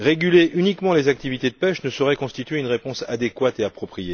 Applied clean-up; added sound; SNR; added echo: none; none; none; none.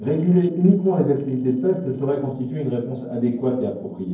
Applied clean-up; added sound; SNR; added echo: neural separator model SepFormer DNS4.